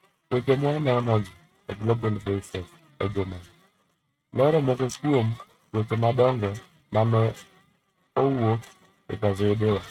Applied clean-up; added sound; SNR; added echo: neural mask model RNNoise.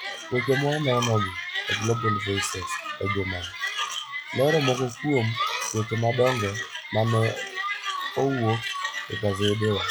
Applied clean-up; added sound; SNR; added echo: classical method log-MMSE.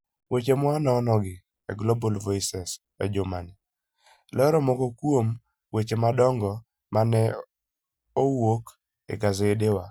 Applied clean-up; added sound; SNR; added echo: none; none; none; none.